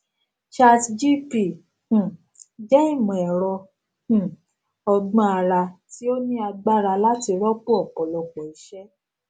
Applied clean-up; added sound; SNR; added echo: none; none; none; none.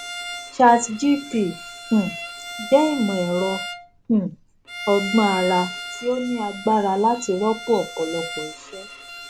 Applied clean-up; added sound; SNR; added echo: none; Bowed string instrument; 12 dB; none.